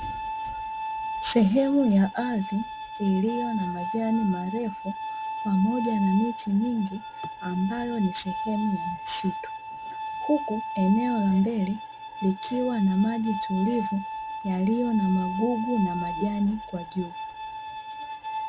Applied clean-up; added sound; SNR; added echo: none; Bowed string instrument; 8 dB; none.